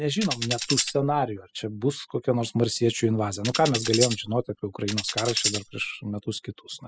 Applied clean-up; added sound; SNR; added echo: classical method spectral subtraction.